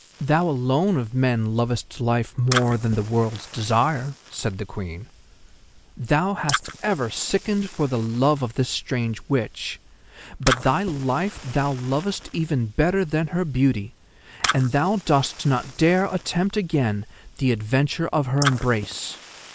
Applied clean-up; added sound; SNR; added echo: neural mask model Resemble Enhance denoiser.